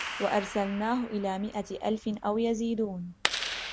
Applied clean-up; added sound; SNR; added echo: none; Clapping; 8 dB; none.